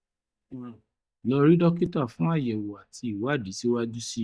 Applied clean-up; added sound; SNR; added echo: neural mask model DeepFilterNet 3.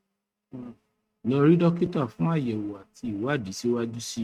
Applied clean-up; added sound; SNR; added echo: neural mask model RNNoise.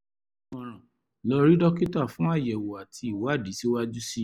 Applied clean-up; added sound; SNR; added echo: none; none; none; none.